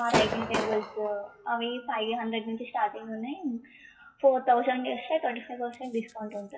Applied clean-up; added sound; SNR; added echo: classical method WPE with log-MMSE.